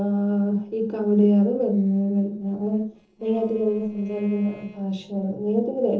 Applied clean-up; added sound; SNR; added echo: neural separator model SepFormer DNS4.